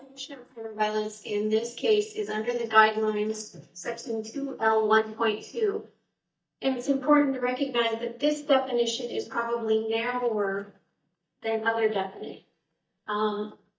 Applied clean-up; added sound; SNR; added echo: neural mask model DeepFilterNet 3.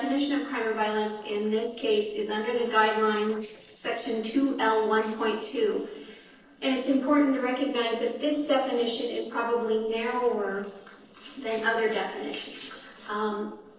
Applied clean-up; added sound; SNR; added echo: neural separator model SepFormer DNS4.